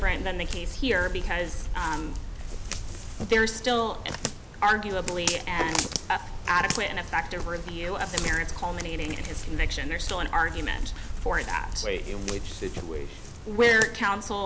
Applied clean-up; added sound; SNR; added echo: none; Walk, footsteps; 3 dB; none.